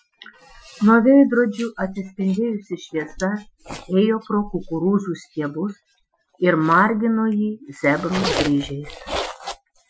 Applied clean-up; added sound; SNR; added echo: classical method Wiener filter.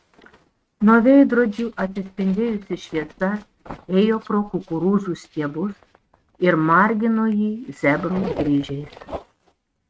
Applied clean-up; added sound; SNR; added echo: neural mask model RNNoise.